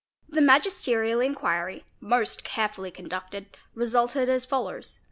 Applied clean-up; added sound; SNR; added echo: none; none; none; none.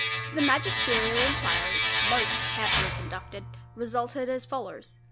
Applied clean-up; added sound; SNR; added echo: none; Domestic sounds, home sounds; -4 dB; none.